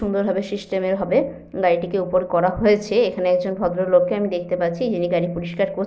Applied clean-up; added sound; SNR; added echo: none; none; none; none.